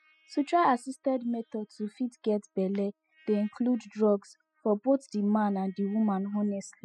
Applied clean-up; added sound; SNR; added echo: classical method spectral subtraction.